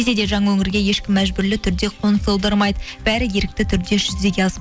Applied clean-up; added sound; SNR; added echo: none; none; none; none.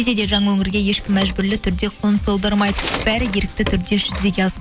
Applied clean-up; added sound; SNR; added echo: none; Bird; 11 dB; none.